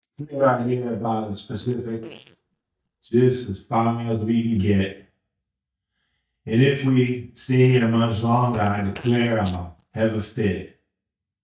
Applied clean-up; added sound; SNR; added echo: neural mask model DeepFilterNet 3.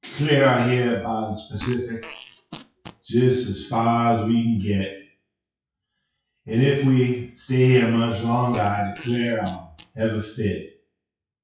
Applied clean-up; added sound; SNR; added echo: classical method WPE with log-MMSE.